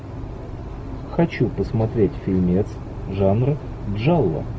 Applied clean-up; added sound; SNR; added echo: none; none; none; none.